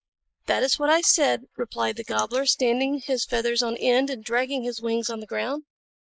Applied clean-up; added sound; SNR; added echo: neural mask model Resemble Enhance denoiser.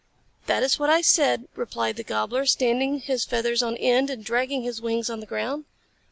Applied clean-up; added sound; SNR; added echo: none; none; none; none.